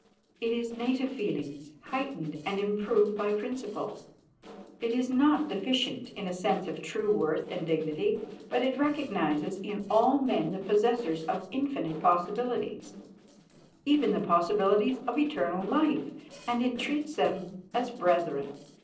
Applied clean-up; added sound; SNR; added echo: neural separator model SepFormer DNS4.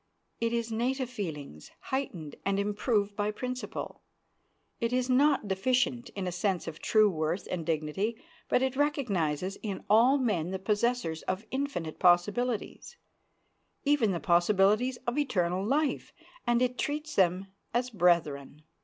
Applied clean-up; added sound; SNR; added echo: none; none; none; none.